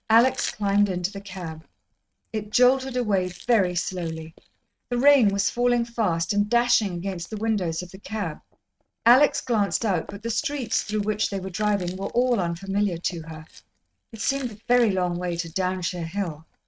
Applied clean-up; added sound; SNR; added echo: neural mask model RNNoise.